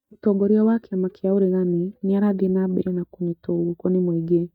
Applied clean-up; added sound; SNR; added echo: neural mask model DeepFilterNet 3.